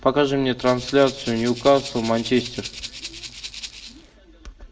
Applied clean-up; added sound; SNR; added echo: none; Rattle (instrument); 14 dB; reverberation time 0.2 s.